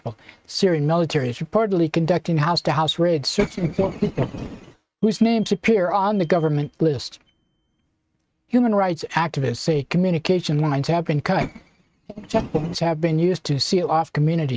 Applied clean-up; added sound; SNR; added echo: neural mask model RNNoise.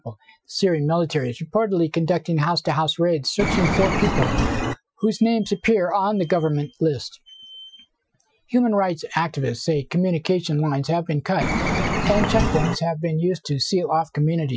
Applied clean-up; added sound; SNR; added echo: classical method Wiener filter.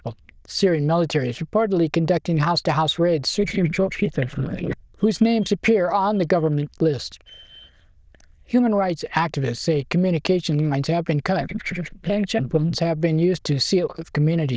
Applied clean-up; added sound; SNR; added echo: neural diffusion model UNIVERSE++.